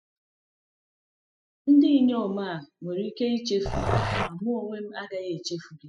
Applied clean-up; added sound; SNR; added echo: classical method spectral subtraction.